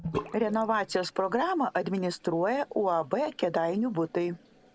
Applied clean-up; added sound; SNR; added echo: none; Bathtub (filling or washing) / Sink (filling or washing); 15 dB; none.